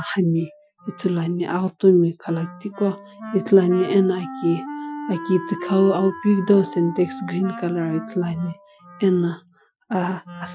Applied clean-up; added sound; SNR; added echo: classical method Wiener filter.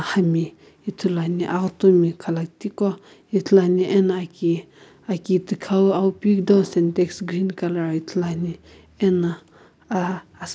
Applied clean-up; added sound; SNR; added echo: none; none; none; none.